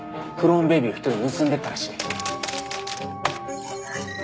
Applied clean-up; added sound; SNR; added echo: none; none; none; none.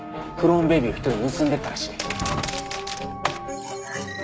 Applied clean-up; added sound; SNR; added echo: none; Drawer open or close; 12 dB; none.